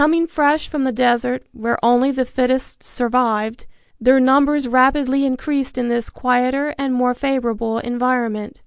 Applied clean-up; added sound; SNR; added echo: none; none; none; none.